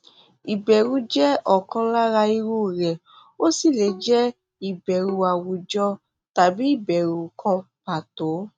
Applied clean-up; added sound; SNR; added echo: neural mask model RNNoise.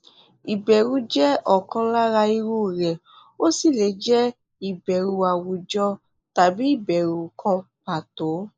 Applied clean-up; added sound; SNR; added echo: neural mask model Resemble Enhance denoiser.